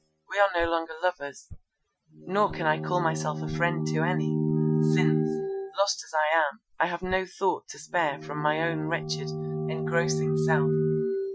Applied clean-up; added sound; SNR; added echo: classical method Wiener filter.